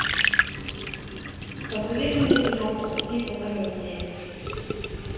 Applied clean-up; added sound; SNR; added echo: none; Trickle, dribble / Sink (filling or washing); -3 dB; reverberation time 1.9 s.